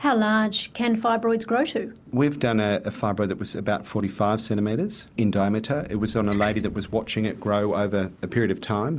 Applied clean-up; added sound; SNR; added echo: none; Splash, splatter; 16 dB; none.